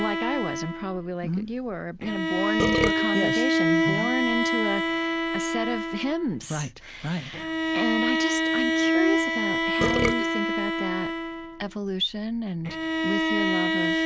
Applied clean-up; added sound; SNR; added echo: none; Bowed string instrument + Burping, eructation; -4 dB; none.